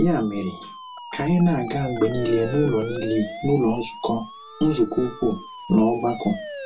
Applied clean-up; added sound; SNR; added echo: none; Siren; 13 dB; reverberation time 0.1 s.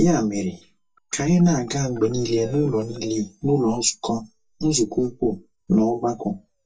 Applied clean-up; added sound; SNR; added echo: neural mask model DeepFilterNet 3.